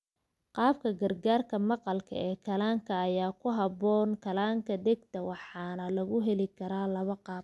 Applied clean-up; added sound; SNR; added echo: none; none; none; none.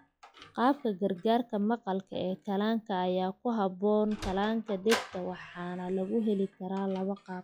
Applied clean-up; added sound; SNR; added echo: classical method log-MMSE.